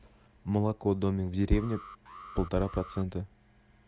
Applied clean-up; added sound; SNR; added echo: none; Alarm; 17 dB; none.